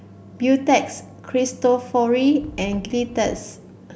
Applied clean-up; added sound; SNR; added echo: none; Wind; 17 dB; none.